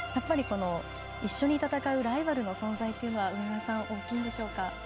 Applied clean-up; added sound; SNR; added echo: none; Bowed string instrument; 13 dB; none.